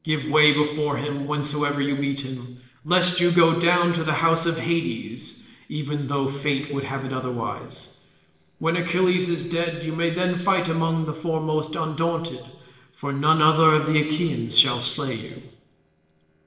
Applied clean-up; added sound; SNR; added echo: neural separator model SepFormer DNS4.